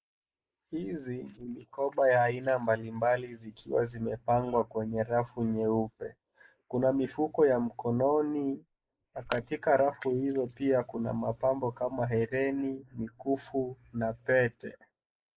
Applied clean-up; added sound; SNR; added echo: neural mask model Resemble Enhance denoiser.